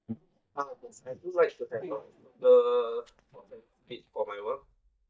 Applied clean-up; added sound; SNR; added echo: neural mask model DeepFilterNet 3.